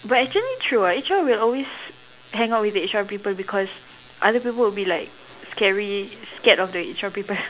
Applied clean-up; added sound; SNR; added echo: none; none; none; none.